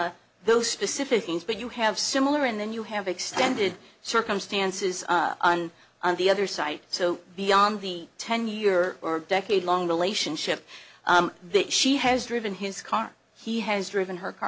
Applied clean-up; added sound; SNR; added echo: none; none; none; none.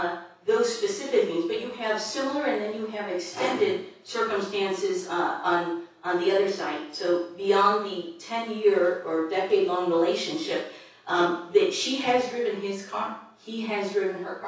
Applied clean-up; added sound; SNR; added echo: none; none; none; reverberation time 0.6 s.